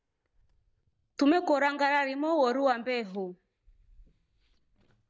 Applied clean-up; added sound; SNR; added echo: neural mask model DeepFilterNet 3.